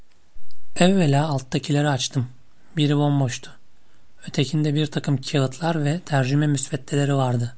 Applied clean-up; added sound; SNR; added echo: none; none; none; none.